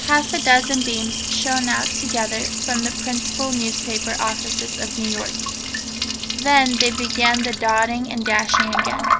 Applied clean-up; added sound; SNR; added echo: none; Liquid; 1 dB; none.